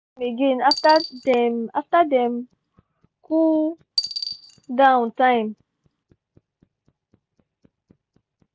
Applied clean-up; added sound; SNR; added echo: none; Coin (dropping); 10 dB; none.